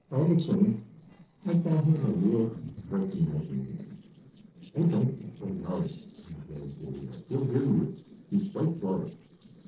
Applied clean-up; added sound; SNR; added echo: neural separator model SepFormer DNS4.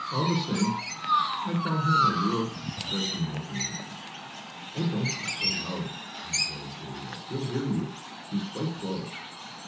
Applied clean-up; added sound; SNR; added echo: none; Chirp, tweet; 0 dB; reverberation time 0.6 s.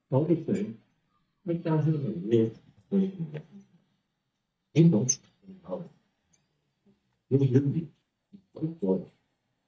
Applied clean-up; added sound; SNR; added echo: neural mask model DeepFilterNet 3.